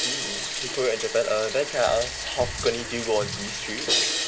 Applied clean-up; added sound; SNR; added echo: none; Crash cymbal + Bathtub (filling or washing); 2 dB; none.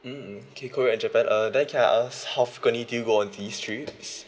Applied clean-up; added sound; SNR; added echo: none; none; none; none.